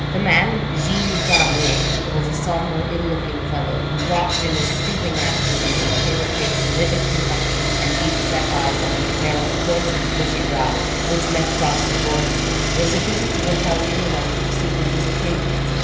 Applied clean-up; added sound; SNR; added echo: none; Sawing; -4 dB; reverberation time 0.8 s.